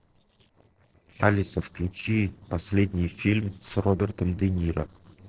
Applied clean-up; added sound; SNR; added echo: neural separator model SepFormer DNS4.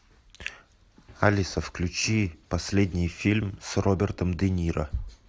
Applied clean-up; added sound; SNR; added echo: none; none; none; none.